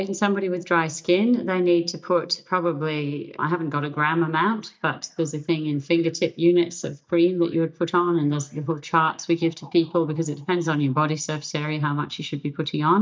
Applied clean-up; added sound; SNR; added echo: neural mask model DeepFilterNet 3.